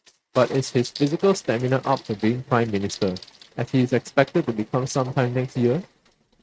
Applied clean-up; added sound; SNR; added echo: neural mask model RNNoise.